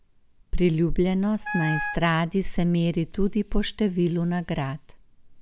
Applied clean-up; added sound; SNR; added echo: none; Wind instrument, woodwind instrument; 8 dB; none.